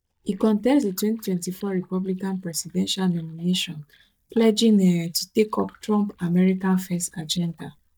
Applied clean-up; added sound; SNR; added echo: neural mask model DeepFilterNet 3.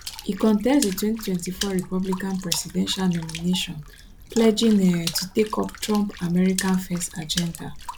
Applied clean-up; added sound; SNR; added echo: none; Water / Splash, splatter; 12 dB; none.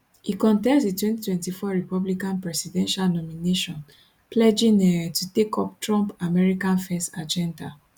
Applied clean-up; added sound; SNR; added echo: none; none; none; none.